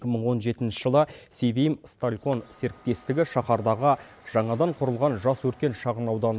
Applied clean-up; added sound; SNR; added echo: none; none; none; none.